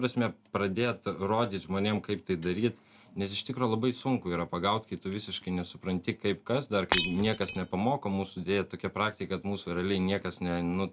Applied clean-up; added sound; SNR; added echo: none; Shatter; -1 dB; none.